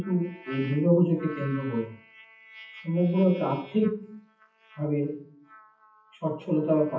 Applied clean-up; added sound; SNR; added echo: classical method WPE with log-MMSE.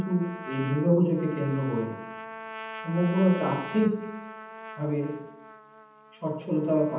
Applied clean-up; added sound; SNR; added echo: none; Trumpet; 13 dB; reverberation time 0.8 s.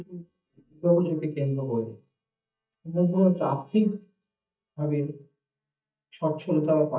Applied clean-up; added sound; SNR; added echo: neural mask model DeepFilterNet 3.